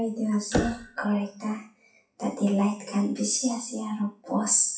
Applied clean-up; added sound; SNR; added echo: classical method WPE with log-MMSE.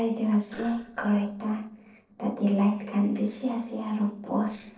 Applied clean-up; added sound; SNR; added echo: neural separator model SepFormer DNS4.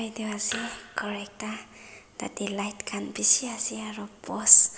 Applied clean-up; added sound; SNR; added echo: none; none; none; none.